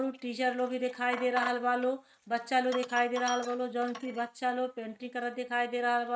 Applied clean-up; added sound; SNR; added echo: neural mask model RNNoise.